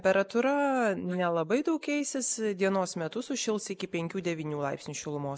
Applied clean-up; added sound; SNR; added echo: neural mask model Resemble Enhance denoiser.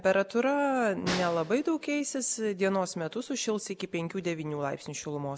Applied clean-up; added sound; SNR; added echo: none; Snare drum; 13 dB; none.